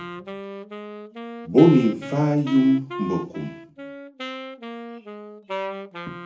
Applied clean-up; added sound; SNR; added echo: none; Wind instrument, woodwind instrument; 11 dB; reverberation time 0.4 s.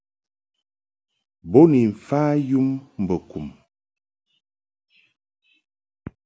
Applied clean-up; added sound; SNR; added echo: none; none; none; none.